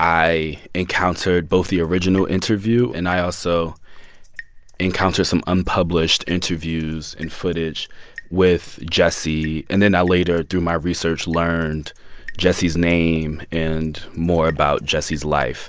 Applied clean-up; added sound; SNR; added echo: none; none; none; none.